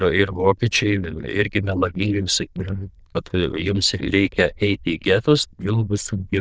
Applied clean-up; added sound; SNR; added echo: neural diffusion model UNIVERSE++.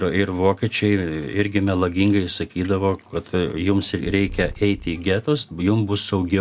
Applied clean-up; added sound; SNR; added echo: none; Purr; 16 dB; none.